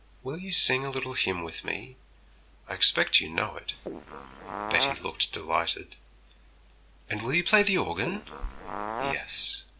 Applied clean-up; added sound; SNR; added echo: none; Fart; 10 dB; none.